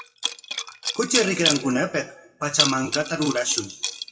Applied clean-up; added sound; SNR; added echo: classical method WPE with log-MMSE.